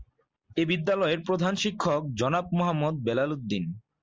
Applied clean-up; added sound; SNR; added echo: none; none; none; none.